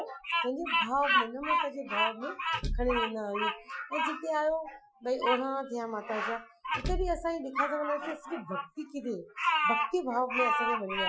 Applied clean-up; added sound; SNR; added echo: classical method Wiener filter.